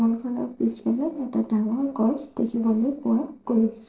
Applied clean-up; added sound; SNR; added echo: neural separator model SepFormer DNS4.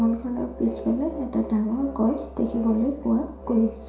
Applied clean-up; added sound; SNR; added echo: none; Musical instrument; 13 dB; reverberation time 0.7 s.